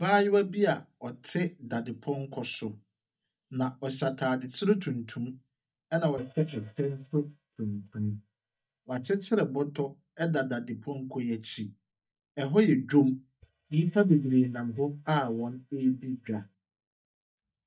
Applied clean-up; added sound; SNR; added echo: neural mask model DeepFilterNet 3.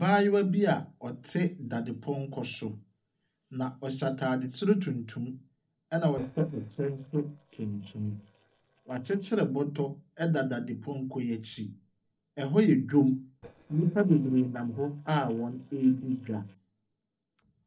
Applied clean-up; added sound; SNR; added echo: neural separator model SepFormer DNS4.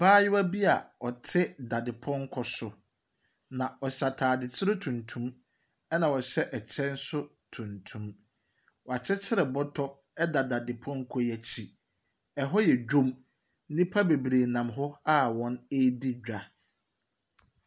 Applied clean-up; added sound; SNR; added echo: none; none; none; none.